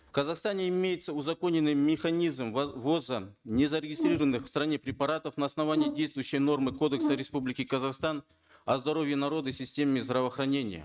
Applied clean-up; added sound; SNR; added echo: neural mask model RNNoise.